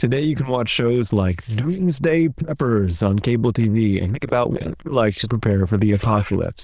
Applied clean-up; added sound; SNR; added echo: neural diffusion model UNIVERSE++.